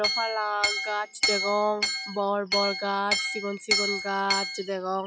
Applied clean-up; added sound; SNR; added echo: classical method log-MMSE.